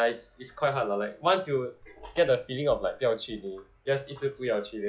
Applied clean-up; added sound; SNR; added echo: classical method log-MMSE.